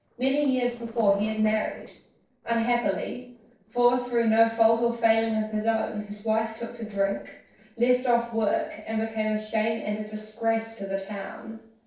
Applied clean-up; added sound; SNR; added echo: neural separator model SepFormer DNS4.